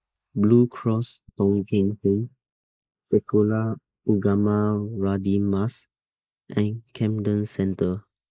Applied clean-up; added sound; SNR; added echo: neural mask model Resemble Enhance denoiser.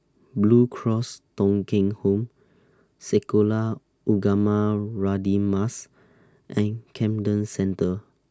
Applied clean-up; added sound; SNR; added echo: none; none; none; none.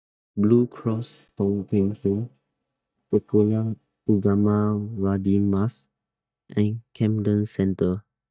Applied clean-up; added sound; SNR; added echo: neural mask model DeepFilterNet 3.